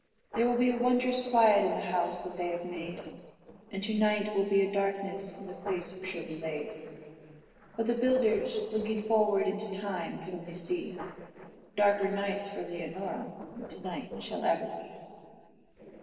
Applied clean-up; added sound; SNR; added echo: neural separator model SepFormer DNS4.